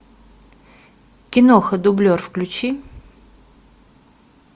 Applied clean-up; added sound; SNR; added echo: none; none; none; none.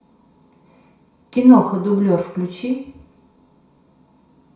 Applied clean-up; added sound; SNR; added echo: none; none; none; reverberation time 0.6 s.